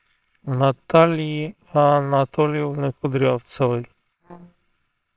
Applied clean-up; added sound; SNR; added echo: neural separator model SepFormer WHAMR!.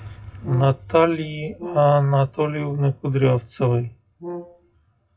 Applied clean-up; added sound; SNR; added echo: classical method WPE with log-MMSE.